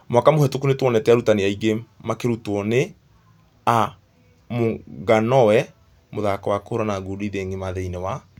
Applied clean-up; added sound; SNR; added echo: none; none; none; none.